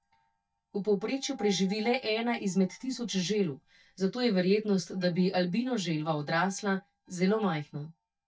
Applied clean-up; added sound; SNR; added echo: neural mask model DeepFilterNet 3.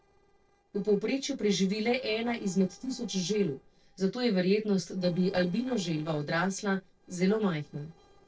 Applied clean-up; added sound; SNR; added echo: neural separator model SepFormer DNS4.